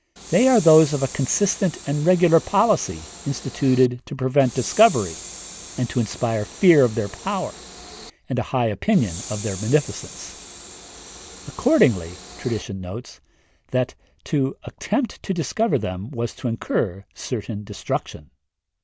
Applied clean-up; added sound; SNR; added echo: none; Train; 15 dB; none.